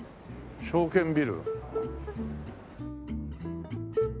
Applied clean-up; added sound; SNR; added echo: none; none; none; none.